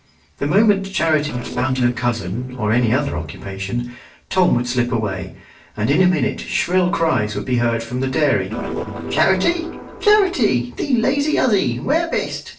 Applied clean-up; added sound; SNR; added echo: neural separator model SepFormer DNS4.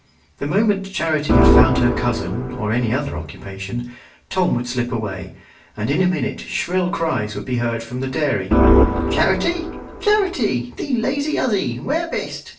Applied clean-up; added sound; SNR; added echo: none; Organ; -4 dB; reverberation time 0.3 s.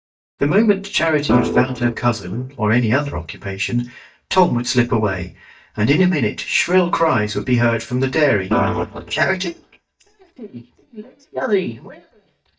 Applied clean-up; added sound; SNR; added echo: neural mask model DeepFilterNet 3.